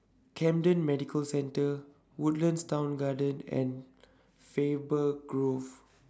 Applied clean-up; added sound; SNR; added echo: none; none; none; none.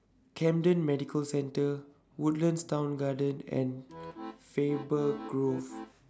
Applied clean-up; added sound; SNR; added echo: none; Accordion; 12 dB; none.